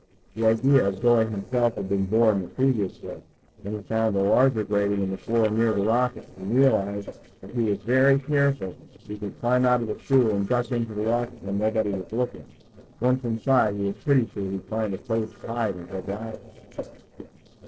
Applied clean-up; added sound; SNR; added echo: neural separator model SepFormer DNS4.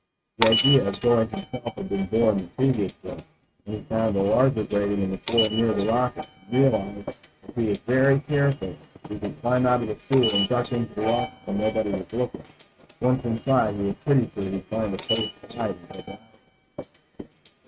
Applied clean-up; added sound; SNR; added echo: neural mask model RNNoise.